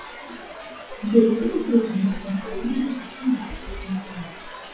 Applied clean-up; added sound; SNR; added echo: classical method WPE with log-MMSE.